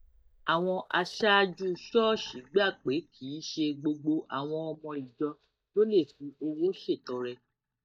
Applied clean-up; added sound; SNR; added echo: neural mask model DeepFilterNet 3.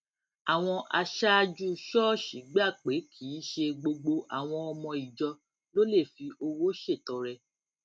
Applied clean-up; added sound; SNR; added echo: none; none; none; none.